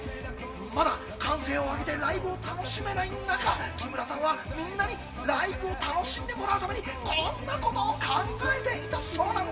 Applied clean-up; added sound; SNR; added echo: none; Chink, clink; 19 dB; reverberation time 3.0 s.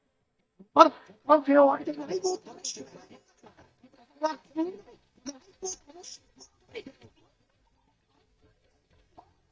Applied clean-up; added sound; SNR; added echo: neural mask model DeepFilterNet 3.